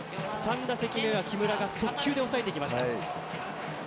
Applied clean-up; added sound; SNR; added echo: none; Wind instrument, woodwind instrument; 16 dB; none.